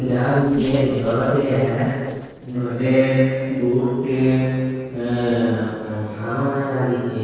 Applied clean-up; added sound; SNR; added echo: neural separator model SepFormer DNS4.